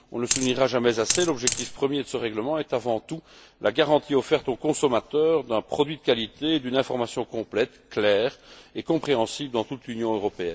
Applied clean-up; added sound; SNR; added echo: none; Coin (dropping); 2 dB; none.